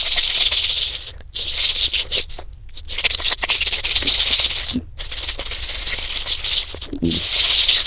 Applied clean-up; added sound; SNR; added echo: neural diffusion model UNIVERSE++.